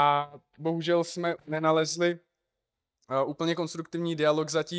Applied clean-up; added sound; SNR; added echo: neural mask model DeepFilterNet 3.